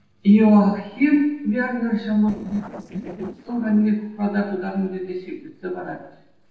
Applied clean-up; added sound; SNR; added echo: neural separator model SepFormer DNS4.